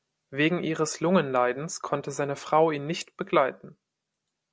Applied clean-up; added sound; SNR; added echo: none; none; none; none.